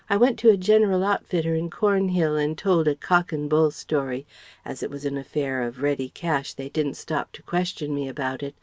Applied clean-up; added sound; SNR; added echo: none; none; none; none.